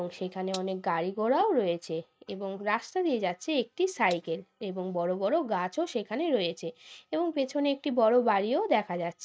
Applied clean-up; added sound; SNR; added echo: neural mask model RNNoise.